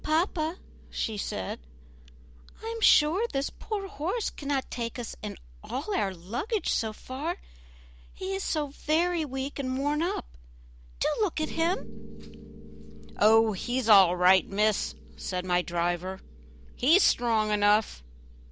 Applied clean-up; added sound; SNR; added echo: none; Piano; 17 dB; none.